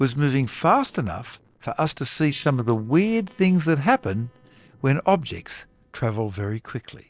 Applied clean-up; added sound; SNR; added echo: neural separator model SepFormer DNS4.